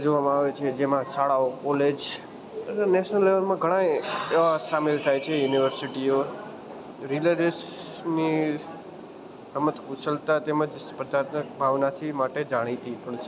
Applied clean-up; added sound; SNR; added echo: none; none; none; none.